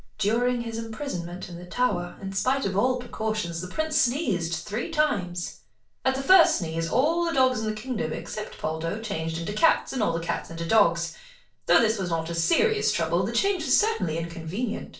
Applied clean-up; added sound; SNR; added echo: neural separator model SepFormer DNS4.